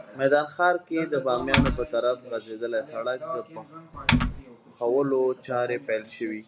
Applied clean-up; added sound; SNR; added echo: none; Typing; -3 dB; none.